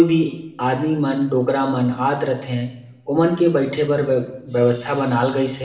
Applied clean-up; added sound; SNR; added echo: none; none; none; reverberation time 0.9 s.